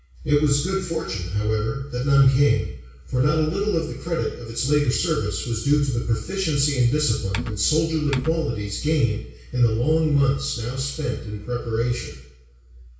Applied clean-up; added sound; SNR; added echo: none; Typing; 10 dB; reverberation time 0.6 s.